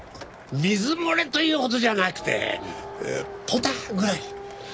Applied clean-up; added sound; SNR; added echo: none; Crowd + Printer; 13 dB; none.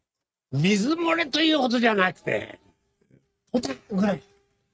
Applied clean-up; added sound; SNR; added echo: neural mask model RNNoise.